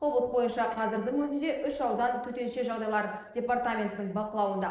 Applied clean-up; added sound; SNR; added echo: neural separator model SepFormer DNS4.